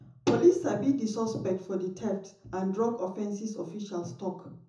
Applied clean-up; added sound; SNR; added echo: none; none; none; reverberation time 0.6 s.